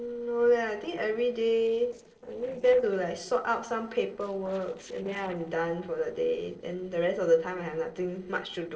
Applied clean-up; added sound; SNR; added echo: neural separator model SepFormer DNS4.